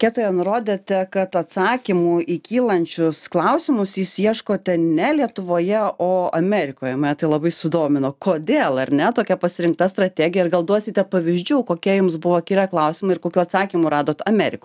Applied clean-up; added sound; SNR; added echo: none; none; none; none.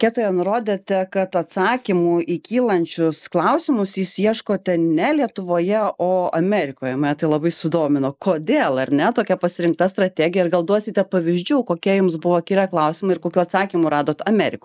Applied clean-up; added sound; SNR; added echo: neural mask model Resemble Enhance denoiser.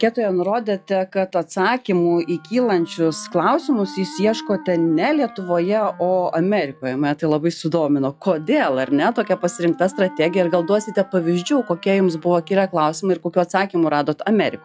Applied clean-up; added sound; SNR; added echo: classical method log-MMSE.